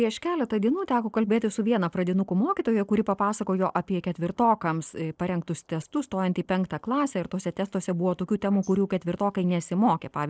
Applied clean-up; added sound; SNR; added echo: neural separator model SepFormer DNS4.